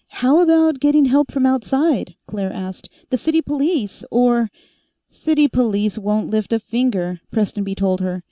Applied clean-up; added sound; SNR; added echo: none; none; none; none.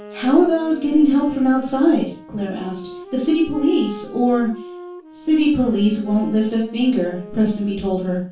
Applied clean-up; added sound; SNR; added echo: none; Wind instrument, woodwind instrument; 18 dB; reverberation time 0.3 s.